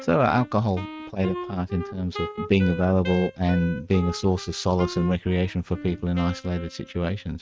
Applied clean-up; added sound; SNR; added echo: neural mask model RNNoise.